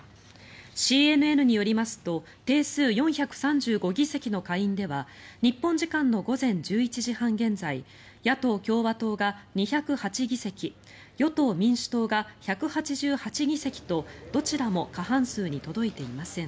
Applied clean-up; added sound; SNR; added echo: none; none; none; none.